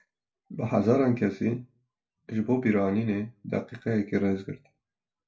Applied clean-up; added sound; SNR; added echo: none; none; none; reverberation time 0.2 s.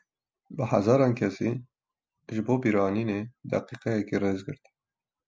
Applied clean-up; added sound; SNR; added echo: none; none; none; none.